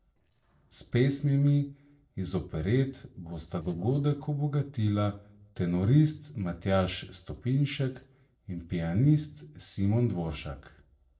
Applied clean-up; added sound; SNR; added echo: neural separator model SepFormer DNS4.